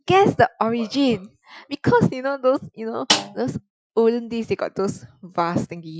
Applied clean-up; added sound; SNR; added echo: classical method Wiener filter.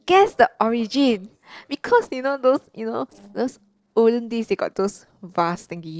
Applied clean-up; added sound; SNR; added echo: neural separator model SepFormer DNS4.